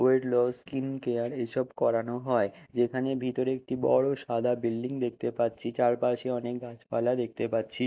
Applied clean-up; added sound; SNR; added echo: none; none; none; none.